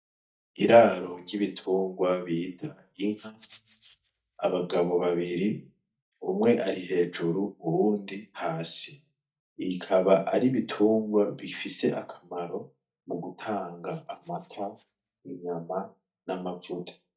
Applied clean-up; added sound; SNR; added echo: neural mask model DeepFilterNet 3.